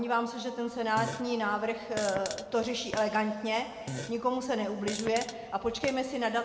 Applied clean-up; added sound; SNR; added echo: none; Fart; 11 dB; reverberation time 1.7 s.